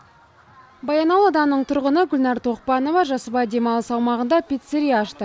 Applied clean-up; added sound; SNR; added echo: none; none; none; none.